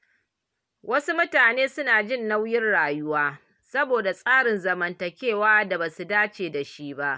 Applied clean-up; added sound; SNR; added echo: none; none; none; none.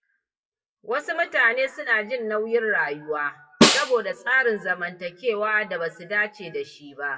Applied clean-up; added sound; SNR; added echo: classical method WPE with log-MMSE.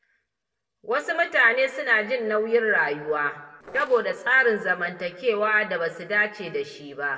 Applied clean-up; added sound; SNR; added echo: neural separator model SepFormer DNS4.